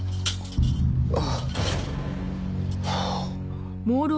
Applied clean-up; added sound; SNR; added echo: none; none; none; none.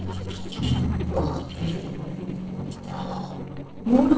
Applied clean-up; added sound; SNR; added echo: neural separator model SepFormer DNS4.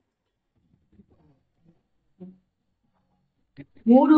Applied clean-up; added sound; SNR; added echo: neural mask model DeepFilterNet 3.